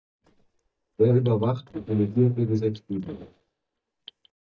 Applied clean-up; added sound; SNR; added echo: neural mask model DeepFilterNet 3.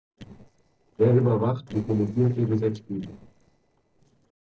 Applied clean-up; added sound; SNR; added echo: neural separator model SepFormer DNS4.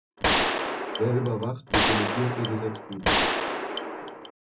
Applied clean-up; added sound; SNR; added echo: none; Gunshot, gunfire; -5 dB; reverberation time 0.4 s.